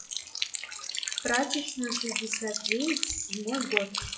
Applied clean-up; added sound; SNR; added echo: classical method WPE with log-MMSE.